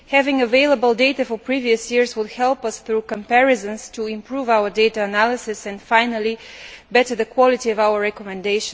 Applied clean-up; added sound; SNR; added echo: none; none; none; none.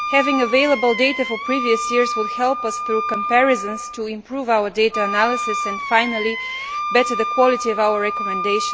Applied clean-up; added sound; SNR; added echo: none; Wind instrument, woodwind instrument; 5 dB; none.